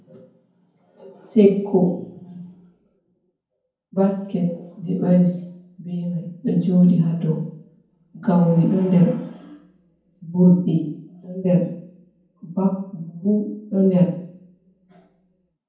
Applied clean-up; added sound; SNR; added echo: none; none; none; reverberation time 0.9 s.